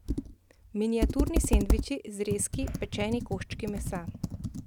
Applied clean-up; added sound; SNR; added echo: none; Computer keyboard; -3 dB; none.